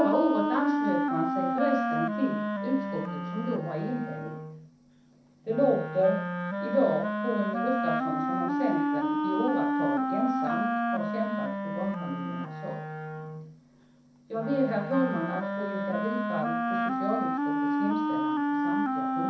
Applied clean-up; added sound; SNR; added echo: none; Wind instrument, woodwind instrument; -1 dB; reverberation time 0.7 s.